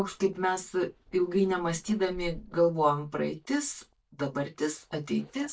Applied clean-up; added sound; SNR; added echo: neural mask model DeepFilterNet 3.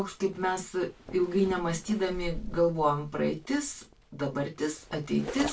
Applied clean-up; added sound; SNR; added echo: none; Zipper (clothing); 13 dB; reverberation time 0.2 s.